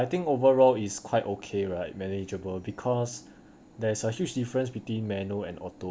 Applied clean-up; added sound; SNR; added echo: none; none; none; none.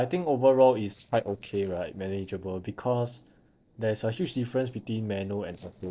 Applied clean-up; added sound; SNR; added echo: neural separator model SepFormer DNS4.